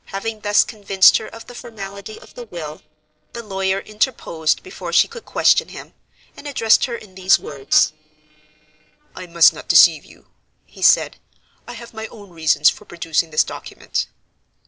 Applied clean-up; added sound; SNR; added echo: neural separator model SepFormer DNS4.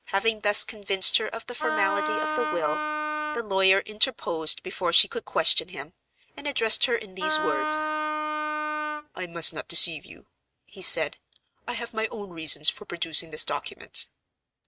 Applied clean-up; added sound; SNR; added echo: neural mask model RNNoise.